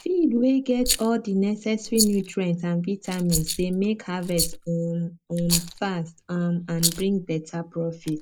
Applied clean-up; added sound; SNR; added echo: neural mask model Resemble Enhance denoiser.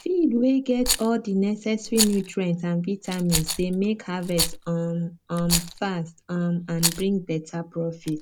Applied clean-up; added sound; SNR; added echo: none; Rattle; 7 dB; none.